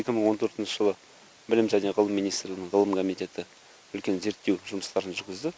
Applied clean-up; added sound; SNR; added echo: none; none; none; none.